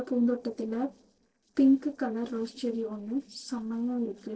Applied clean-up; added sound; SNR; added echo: neural separator model SepFormer DNS4.